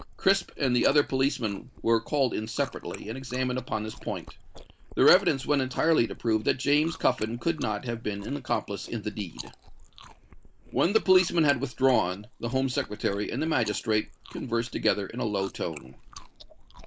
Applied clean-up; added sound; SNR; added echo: neural mask model Resemble Enhance denoiser.